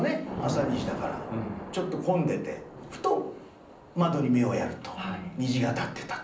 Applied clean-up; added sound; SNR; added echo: none; Thunder / Rain; 12 dB; reverberation time 0.6 s.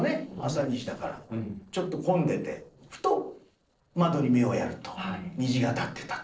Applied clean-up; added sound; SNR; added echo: neural separator model SepFormer DNS4.